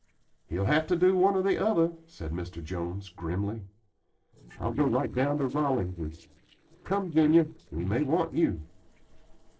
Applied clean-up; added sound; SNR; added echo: neural separator model SepFormer DNS4.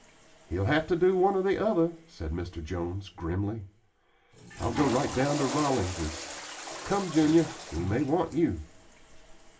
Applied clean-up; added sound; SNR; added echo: none; Toilet flush / Water; 12 dB; reverberation time 0.2 s.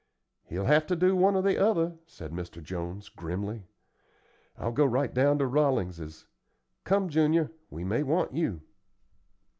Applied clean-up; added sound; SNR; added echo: none; none; none; none.